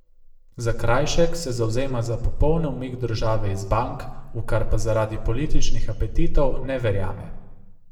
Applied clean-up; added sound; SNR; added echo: none; none; none; reverberation time 0.8 s.